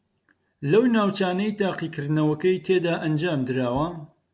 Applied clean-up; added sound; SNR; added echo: none; none; none; none.